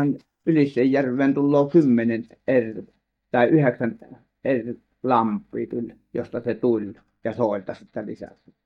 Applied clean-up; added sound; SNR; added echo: neural mask model DeepFilterNet 3.